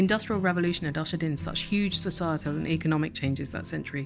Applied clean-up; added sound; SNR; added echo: none; none; none; none.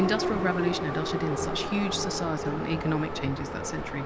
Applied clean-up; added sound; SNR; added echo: none; Subway, metro, underground; 2 dB; none.